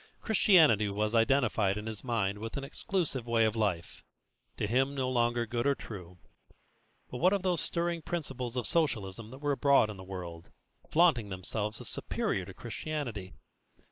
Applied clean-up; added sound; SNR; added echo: neural mask model Resemble Enhance denoiser.